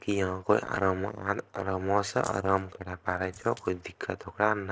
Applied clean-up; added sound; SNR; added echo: neural separator model SepFormer DNS4.